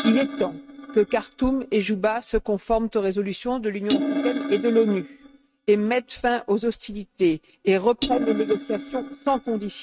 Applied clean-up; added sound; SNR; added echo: neural mask model RNNoise.